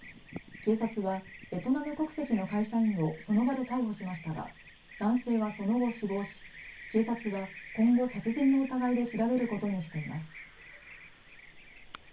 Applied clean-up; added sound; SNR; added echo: none; Bird vocalization, bird call, bird song; 18 dB; reverberation time 0.3 s.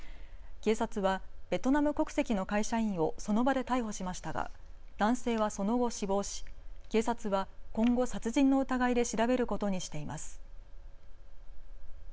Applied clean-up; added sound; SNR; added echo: none; none; none; none.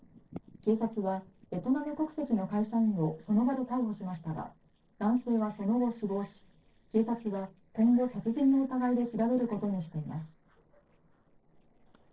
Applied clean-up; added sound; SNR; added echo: neural separator model SepFormer DNS4.